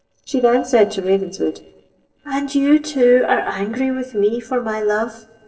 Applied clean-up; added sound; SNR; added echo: neural separator model SepFormer DNS4.